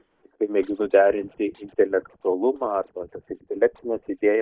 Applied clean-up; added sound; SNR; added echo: neural mask model DeepFilterNet 3.